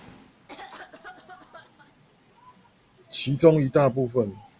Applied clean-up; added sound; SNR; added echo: none; Cough; 19 dB; none.